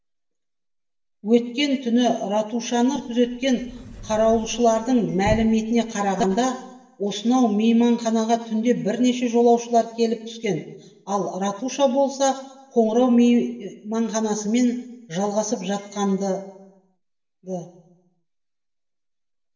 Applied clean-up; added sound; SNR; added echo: none; Sliding door / Slam / Wood; 13 dB; reverberation time 0.9 s.